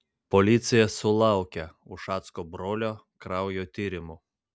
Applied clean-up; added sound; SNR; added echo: none; none; none; none.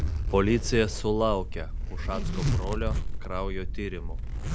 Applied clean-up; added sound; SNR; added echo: none; Zipper (clothing); -1 dB; none.